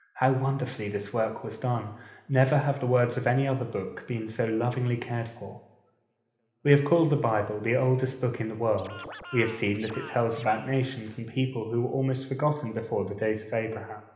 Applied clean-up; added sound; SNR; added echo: none; Scratching (performance technique); 17 dB; reverberation time 1.0 s.